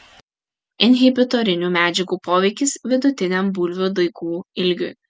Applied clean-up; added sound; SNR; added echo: none; none; none; none.